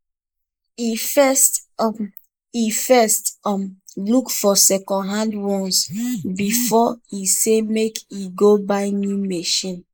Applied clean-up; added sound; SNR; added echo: neural mask model Resemble Enhance denoiser.